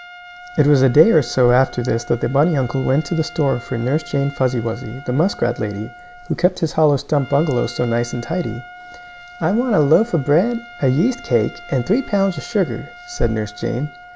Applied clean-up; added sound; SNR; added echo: none; Trumpet; 20 dB; none.